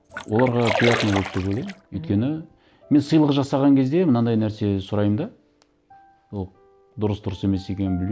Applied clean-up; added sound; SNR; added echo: none; Splash, splatter; 6 dB; none.